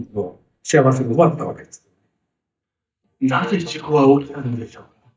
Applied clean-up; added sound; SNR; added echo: neural mask model DeepFilterNet 3.